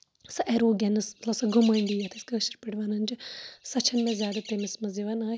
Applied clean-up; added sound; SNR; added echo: none; Chirp, tweet; 18 dB; none.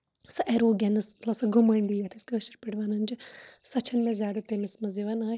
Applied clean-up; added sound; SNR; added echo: neural separator model SepFormer DNS4.